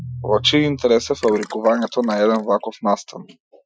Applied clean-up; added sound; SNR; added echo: classical method Wiener filter.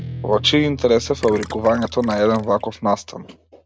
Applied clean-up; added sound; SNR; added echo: none; Gurgling + Guitar; 15 dB; none.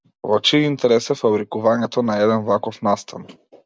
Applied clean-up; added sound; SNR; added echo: none; none; none; none.